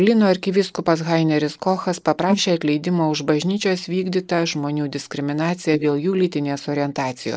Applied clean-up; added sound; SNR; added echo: neural mask model Resemble Enhance denoiser.